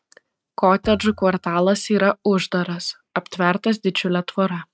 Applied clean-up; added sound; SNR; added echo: neural mask model RNNoise.